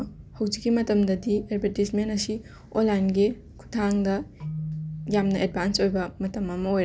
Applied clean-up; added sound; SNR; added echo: none; Keyboard (musical); 16 dB; none.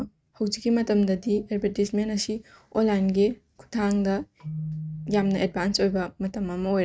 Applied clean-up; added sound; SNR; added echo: neural mask model RNNoise.